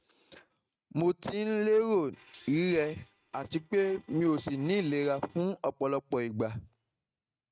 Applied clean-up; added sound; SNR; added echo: neural mask model RNNoise.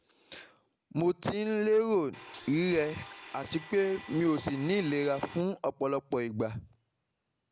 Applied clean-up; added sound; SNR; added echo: none; Domestic sounds, home sounds; 16 dB; none.